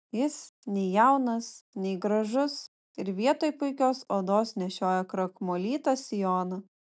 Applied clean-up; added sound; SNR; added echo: none; none; none; none.